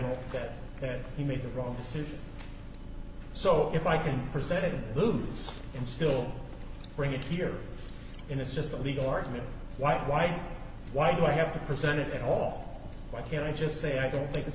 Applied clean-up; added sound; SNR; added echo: none; none; none; none.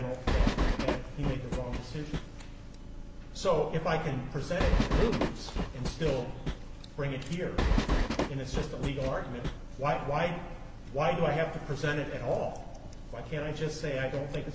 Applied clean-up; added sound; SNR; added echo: none; Train; -3 dB; none.